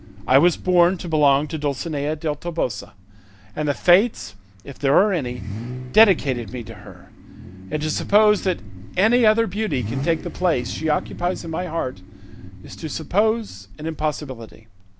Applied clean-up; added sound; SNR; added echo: none; Idling / Accelerating, revving, vroom / Car; 13 dB; none.